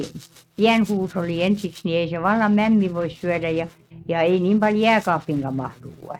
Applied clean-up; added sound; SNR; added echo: neural mask model RNNoise.